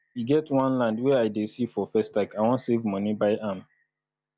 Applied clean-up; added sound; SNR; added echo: none; none; none; none.